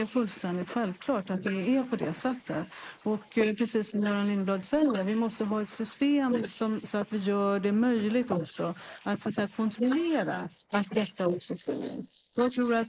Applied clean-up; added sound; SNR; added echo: neural mask model Resemble Enhance denoiser.